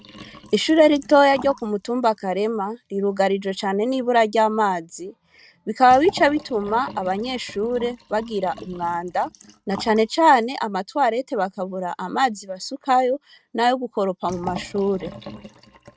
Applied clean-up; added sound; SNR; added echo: neural mask model RNNoise.